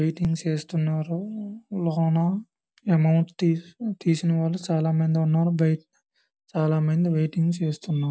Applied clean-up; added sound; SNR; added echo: none; none; none; none.